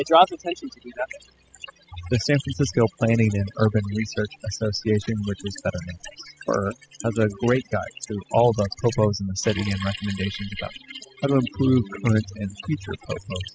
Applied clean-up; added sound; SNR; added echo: classical method spectral subtraction.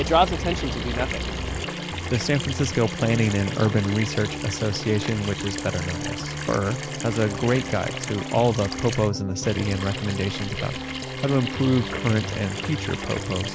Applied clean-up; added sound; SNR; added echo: none; Sink (filling or washing) / Water tap, faucet; 10 dB; none.